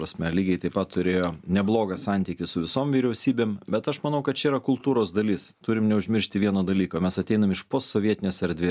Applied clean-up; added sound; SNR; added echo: none; none; none; none.